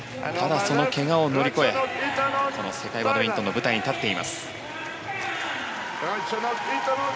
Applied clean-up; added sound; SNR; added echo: none; none; none; none.